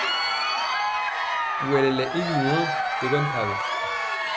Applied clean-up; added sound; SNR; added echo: none; Crowd; -2 dB; none.